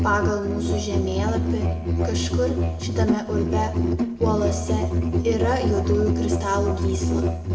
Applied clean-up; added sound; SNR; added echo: none; Musical instrument; -4 dB; reverberation time 1.8 s.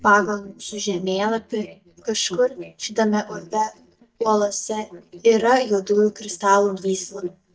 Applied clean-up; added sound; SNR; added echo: neural mask model DeepFilterNet 3.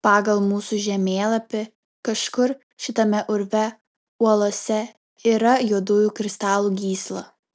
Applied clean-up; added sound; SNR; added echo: none; none; none; none.